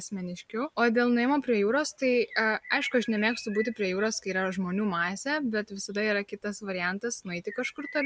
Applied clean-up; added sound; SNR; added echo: none; none; none; none.